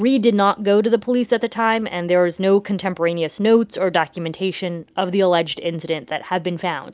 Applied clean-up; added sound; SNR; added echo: none; none; none; none.